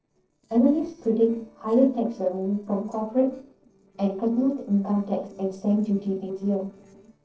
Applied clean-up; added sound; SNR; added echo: neural separator model SepFormer DNS4.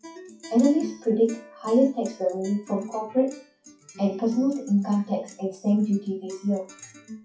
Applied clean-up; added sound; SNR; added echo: classical method WPE with log-MMSE.